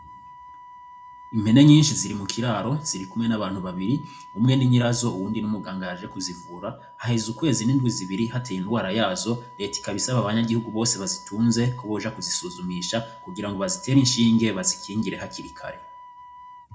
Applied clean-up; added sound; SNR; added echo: none; Wind instrument, woodwind instrument; 20 dB; reverberation time 0.3 s.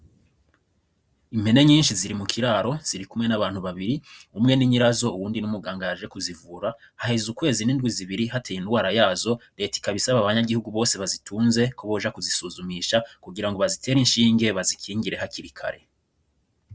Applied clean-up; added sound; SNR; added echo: none; none; none; none.